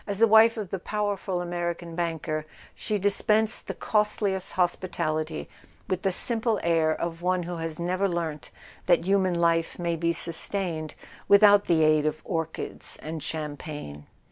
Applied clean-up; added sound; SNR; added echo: none; none; none; none.